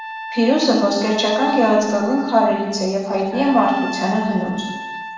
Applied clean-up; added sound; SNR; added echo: none; Trumpet; 13 dB; reverberation time 1.1 s.